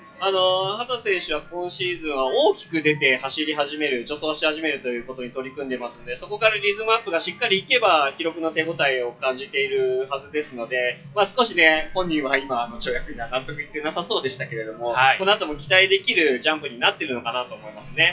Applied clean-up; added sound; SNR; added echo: classical method WPE with log-MMSE.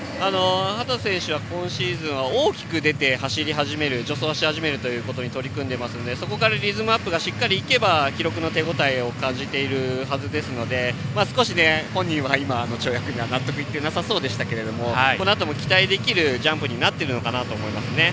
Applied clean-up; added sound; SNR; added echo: none; none; none; none.